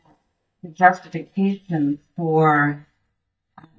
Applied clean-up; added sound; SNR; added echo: neural mask model DeepFilterNet 3.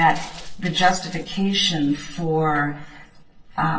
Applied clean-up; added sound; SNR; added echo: neural separator model SepFormer DNS4.